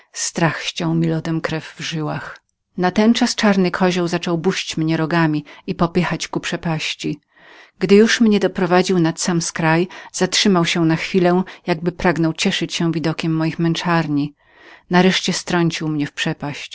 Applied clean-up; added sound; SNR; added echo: none; none; none; none.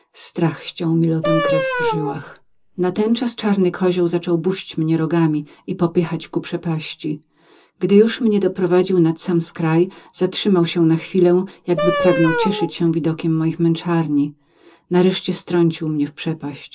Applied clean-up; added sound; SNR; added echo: none; Wind instrument, woodwind instrument; 4 dB; reverberation time 0.2 s.